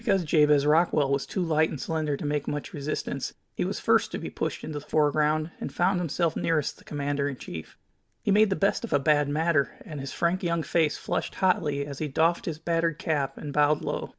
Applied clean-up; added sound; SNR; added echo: none; none; none; none.